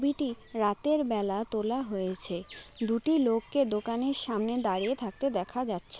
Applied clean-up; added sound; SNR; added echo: none; none; none; none.